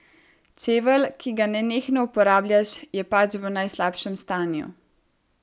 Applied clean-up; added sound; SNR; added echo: none; none; none; none.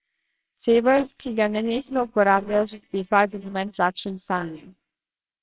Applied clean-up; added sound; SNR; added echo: neural separator model SepFormer WHAMR!.